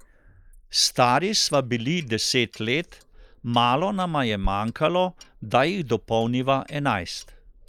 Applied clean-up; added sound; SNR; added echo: neural mask model Resemble Enhance denoiser.